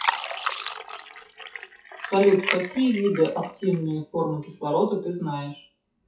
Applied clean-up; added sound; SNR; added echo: classical method WPE with log-MMSE.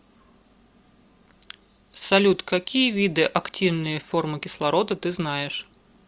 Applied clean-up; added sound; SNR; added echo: none; none; none; none.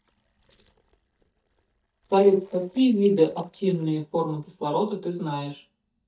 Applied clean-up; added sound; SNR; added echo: neural mask model DeepFilterNet 3.